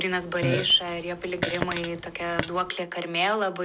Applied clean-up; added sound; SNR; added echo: none; Fart; 4 dB; none.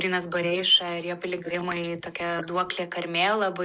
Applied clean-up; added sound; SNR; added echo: neural mask model Resemble Enhance denoiser.